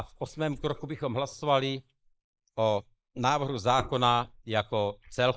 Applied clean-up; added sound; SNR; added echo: neural mask model Resemble Enhance denoiser.